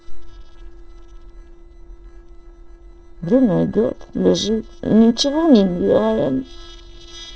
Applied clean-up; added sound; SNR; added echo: neural separator model SepFormer DNS4.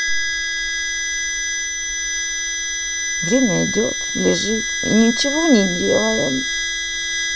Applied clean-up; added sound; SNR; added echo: none; Harmonica; 1 dB; none.